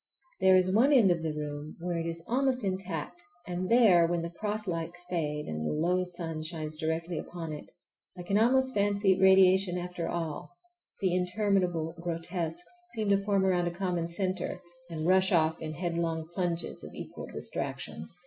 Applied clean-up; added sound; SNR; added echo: none; none; none; none.